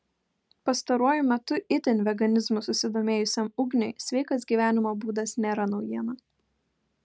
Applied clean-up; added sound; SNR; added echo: none; none; none; none.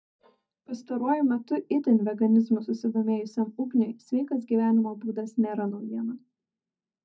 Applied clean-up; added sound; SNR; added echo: neural mask model DeepFilterNet 3.